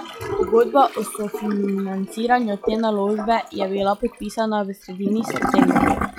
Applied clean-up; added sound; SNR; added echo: classical method log-MMSE.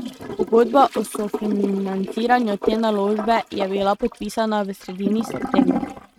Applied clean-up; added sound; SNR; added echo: neural mask model RNNoise.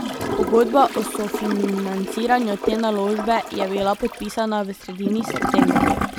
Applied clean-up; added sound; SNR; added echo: none; Toilet flush / Gurgling; 3 dB; none.